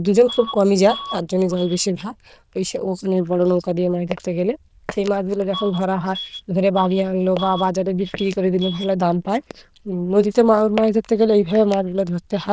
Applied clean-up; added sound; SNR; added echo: neural diffusion model UNIVERSE++.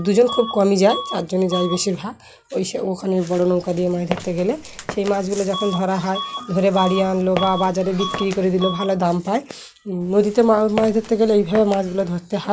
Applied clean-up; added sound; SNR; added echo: none; Bus / Alarm + Walk, footsteps; 13 dB; none.